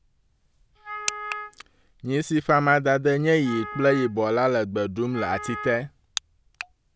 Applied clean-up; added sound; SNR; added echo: none; Wind instrument, woodwind instrument; 13 dB; none.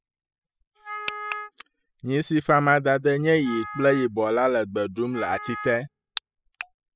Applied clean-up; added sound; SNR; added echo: classical method spectral subtraction.